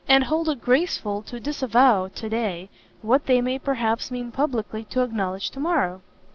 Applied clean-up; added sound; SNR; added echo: none; none; none; none.